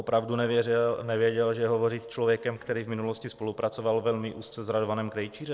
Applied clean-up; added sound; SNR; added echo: neural separator model SepFormer DNS4.